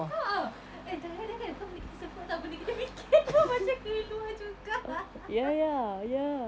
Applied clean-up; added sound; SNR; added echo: none; Engine starting; 18 dB; none.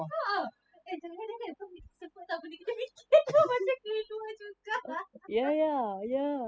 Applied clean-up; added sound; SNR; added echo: classical method spectral subtraction.